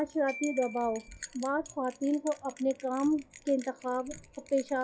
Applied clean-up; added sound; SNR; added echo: classical method log-MMSE.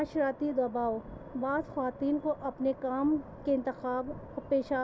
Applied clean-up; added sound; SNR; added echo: none; none; none; none.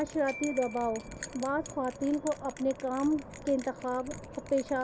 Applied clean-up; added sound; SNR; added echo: none; Bell + Glockenspiel; 16 dB; none.